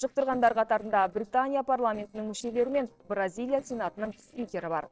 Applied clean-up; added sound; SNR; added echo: neural separator model SepFormer DNS4.